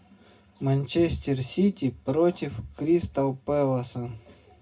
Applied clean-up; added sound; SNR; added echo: none; none; none; reverberation time 0.2 s.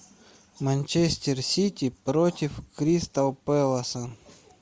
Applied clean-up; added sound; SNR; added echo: none; none; none; none.